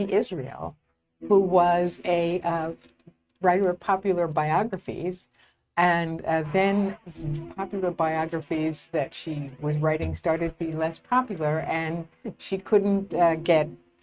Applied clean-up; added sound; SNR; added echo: neural mask model RNNoise.